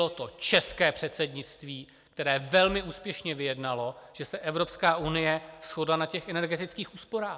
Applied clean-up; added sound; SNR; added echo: none; none; none; none.